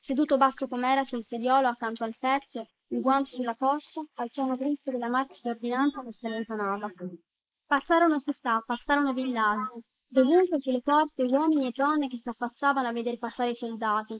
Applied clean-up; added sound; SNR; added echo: neural mask model Resemble Enhance denoiser.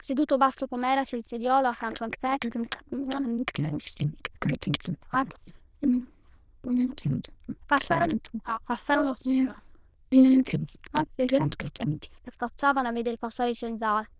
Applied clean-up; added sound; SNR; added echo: neural diffusion model UNIVERSE++.